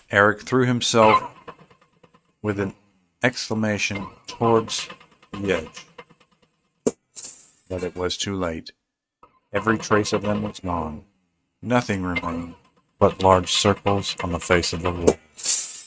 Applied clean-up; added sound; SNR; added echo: neural mask model RNNoise.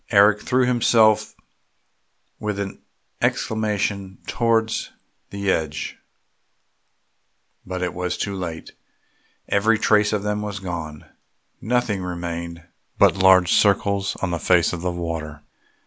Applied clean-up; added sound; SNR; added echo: none; none; none; none.